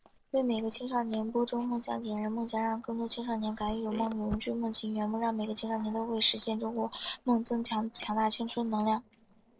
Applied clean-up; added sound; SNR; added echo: neural separator model SepFormer DNS4.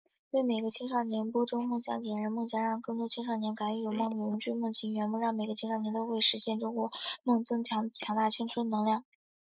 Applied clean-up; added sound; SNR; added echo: neural mask model Resemble Enhance denoiser.